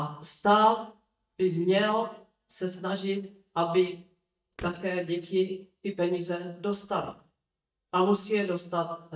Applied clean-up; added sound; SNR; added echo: neural mask model DeepFilterNet 3.